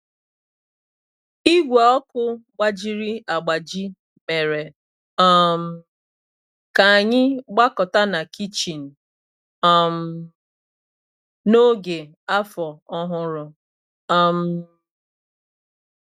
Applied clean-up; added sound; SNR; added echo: none; none; none; none.